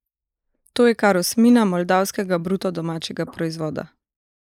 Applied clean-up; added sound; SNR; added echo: neural mask model Resemble Enhance denoiser.